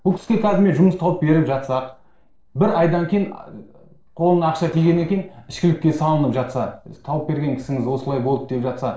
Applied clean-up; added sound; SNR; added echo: neural separator model SepFormer DNS4.